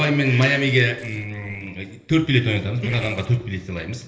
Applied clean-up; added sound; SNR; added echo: neural separator model SepFormer DNS4.